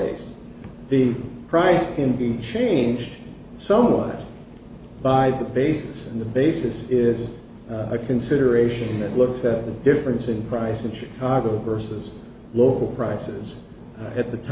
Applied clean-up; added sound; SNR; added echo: none; none; none; none.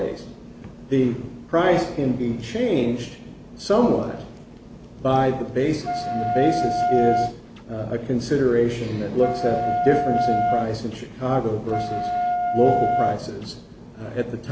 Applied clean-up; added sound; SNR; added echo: none; Wind instrument, woodwind instrument; 1 dB; none.